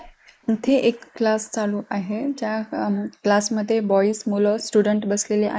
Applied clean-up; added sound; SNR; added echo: neural mask model Resemble Enhance denoiser.